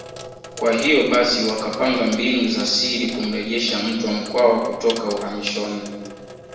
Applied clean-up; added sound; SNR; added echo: none; Sink (filling or washing); 14 dB; reverberation time 1.0 s.